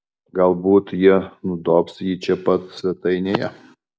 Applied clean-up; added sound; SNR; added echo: none; none; none; none.